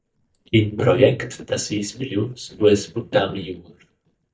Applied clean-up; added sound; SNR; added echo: neural mask model DeepFilterNet 3.